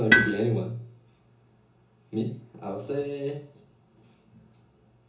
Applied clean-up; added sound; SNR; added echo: none; Tools; -3 dB; reverberation time 0.6 s.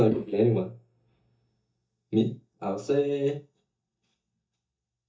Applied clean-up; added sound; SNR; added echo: neural mask model DeepFilterNet 3.